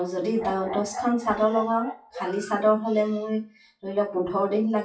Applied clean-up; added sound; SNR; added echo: classical method WPE with log-MMSE.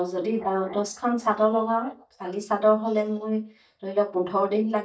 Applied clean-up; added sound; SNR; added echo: neural mask model DeepFilterNet 3.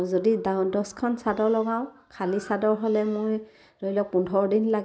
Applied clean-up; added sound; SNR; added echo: none; none; none; none.